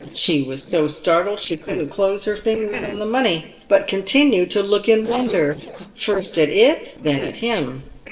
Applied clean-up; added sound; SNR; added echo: neural separator model SepFormer DNS4.